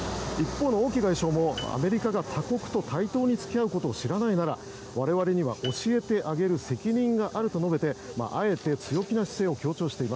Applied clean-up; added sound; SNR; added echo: none; Piano; 20 dB; none.